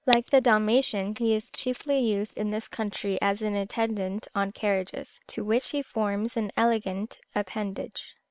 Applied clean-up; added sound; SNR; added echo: neural separator model SepFormer WHAM!.